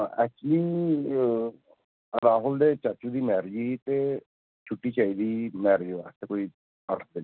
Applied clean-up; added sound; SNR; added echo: none; none; none; none.